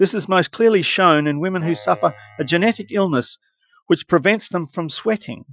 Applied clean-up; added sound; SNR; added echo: classical method Wiener filter.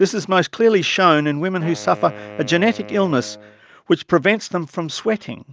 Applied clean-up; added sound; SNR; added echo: none; Wind instrument, woodwind instrument; 19 dB; none.